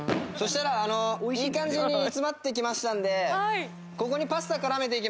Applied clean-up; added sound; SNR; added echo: none; Bowed string instrument + Fireworks; 12 dB; none.